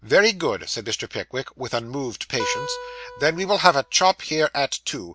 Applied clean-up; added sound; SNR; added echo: none; Acoustic guitar; 11 dB; none.